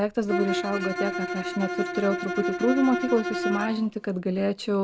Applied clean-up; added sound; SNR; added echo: none; Bowed string instrument; 4 dB; none.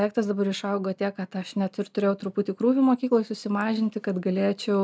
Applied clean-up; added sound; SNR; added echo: none; none; none; none.